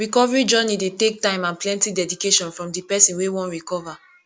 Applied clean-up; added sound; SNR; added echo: none; none; none; none.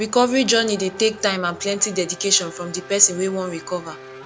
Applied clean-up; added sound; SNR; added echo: none; Race car, auto racing / Accelerating, revving, vroom; 18 dB; none.